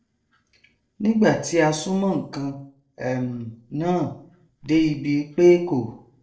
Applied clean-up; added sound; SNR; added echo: neural separator model SepFormer DNS4.